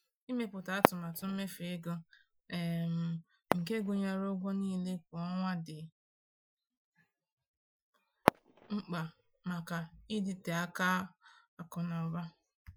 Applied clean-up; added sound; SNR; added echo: classical method Wiener filter.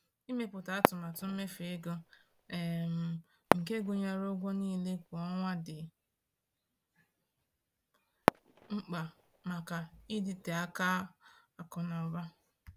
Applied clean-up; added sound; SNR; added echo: none; Fireworks; -1 dB; none.